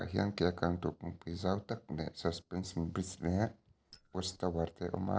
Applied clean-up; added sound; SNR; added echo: neural separator model SepFormer DNS4.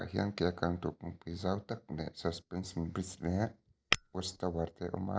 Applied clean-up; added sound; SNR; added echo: neural mask model DeepFilterNet 3.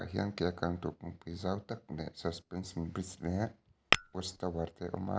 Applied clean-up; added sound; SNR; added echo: none; Tap / Glass; -5 dB; none.